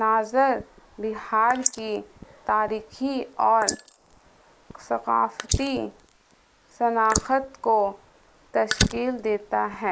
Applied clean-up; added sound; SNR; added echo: neural mask model Resemble Enhance denoiser.